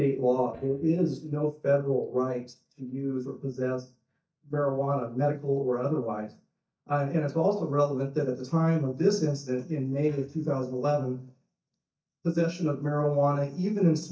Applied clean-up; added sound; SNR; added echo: neural mask model DeepFilterNet 3.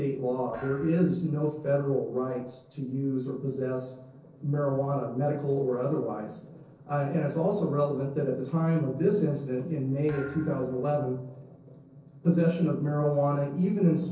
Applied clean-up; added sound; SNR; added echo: neural separator model SepFormer DNS4.